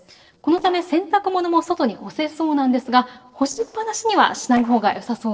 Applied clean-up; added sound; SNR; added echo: neural separator model SepFormer DNS4.